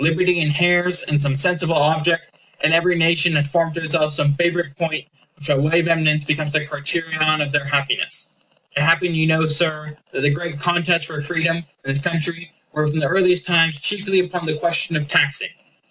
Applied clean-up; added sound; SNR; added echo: none; none; none; none.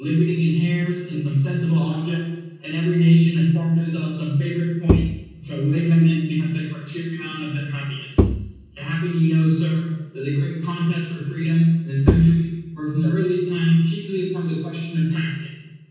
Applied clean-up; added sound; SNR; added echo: none; Bowed string instrument; 3 dB; reverberation time 1.2 s.